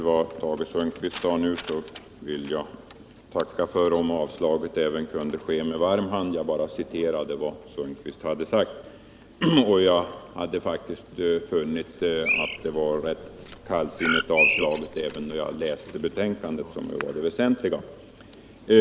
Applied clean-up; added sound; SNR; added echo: none; Bird; -3 dB; none.